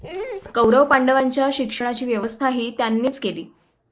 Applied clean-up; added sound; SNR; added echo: none; Dog; 19 dB; none.